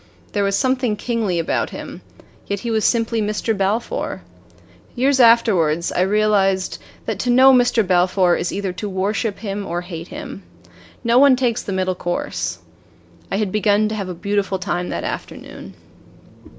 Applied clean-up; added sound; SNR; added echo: none; none; none; none.